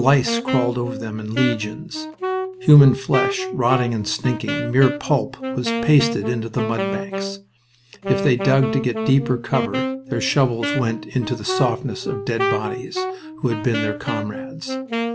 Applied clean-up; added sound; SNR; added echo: none; Wind instrument, woodwind instrument; 5 dB; none.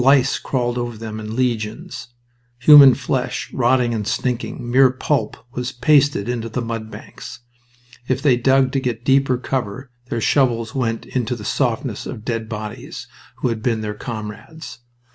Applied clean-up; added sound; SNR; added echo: none; none; none; none.